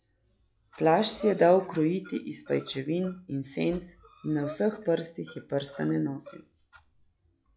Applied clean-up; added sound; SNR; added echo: classical method log-MMSE.